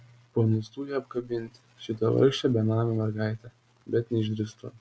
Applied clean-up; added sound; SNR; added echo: none; none; none; none.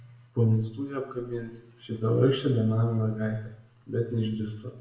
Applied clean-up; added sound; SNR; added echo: none; none; none; reverberation time 0.7 s.